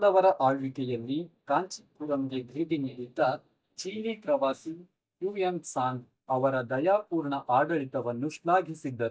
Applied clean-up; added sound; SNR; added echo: neural mask model DeepFilterNet 3.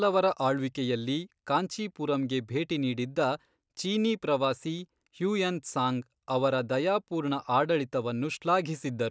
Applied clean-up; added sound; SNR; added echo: none; none; none; none.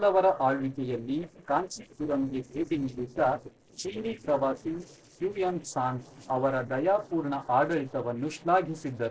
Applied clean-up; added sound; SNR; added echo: neural separator model SepFormer DNS4.